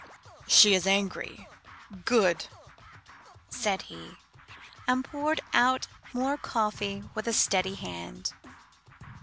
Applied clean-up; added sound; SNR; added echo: none; Scratching (performance technique); 20 dB; none.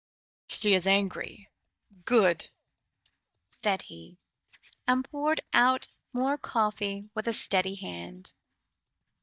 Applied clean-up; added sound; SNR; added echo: neural mask model DeepFilterNet 3.